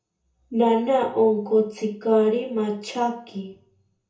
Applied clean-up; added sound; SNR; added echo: none; none; none; reverberation time 0.6 s.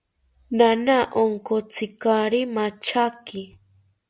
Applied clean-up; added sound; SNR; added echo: none; none; none; none.